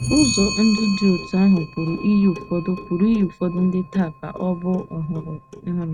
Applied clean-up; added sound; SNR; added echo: neural mask model RNNoise.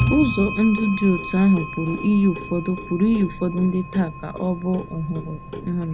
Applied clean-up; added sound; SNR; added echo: none; Clock; 5 dB; none.